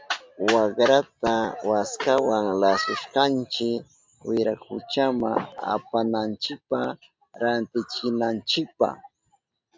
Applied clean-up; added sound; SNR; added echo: none; none; none; none.